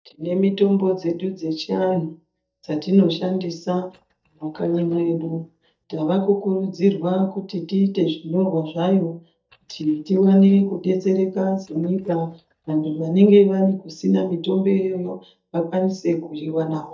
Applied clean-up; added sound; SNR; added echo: neural mask model DeepFilterNet 3.